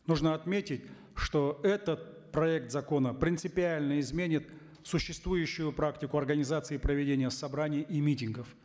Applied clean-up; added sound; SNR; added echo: none; none; none; none.